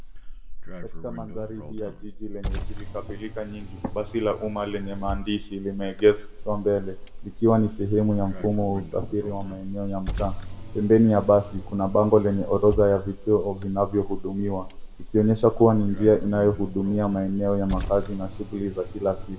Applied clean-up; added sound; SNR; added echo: none; Car; 9 dB; reverberation time 0.6 s.